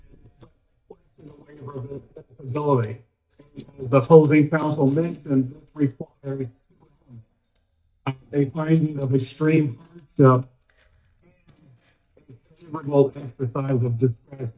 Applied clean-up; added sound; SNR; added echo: neural mask model DeepFilterNet 3.